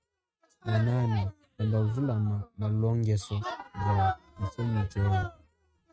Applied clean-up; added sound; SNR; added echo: neural mask model RNNoise.